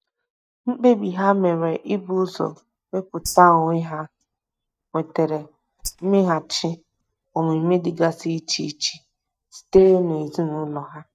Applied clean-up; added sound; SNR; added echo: neural mask model DeepFilterNet 3.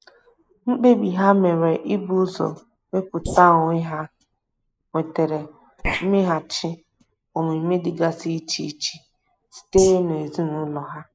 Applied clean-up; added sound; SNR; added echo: neural mask model Resemble Enhance denoiser.